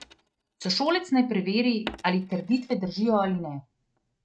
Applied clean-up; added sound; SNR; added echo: neural mask model RNNoise.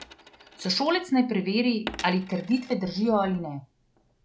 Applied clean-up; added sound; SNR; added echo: none; Coin (dropping); 18 dB; none.